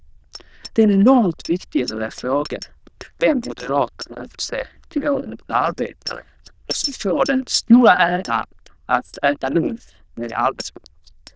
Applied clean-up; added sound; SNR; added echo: neural diffusion model UNIVERSE++.